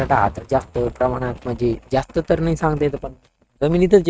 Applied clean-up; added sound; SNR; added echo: neural mask model RNNoise.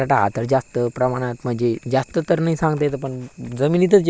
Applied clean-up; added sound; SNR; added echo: none; none; none; none.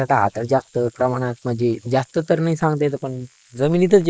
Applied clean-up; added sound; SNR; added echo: neural mask model Resemble Enhance denoiser.